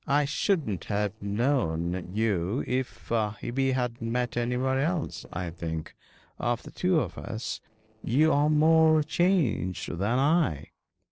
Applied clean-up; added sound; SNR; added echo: neural separator model SepFormer DNS4.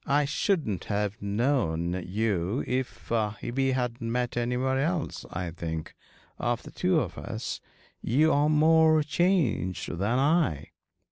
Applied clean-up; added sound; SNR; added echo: none; none; none; none.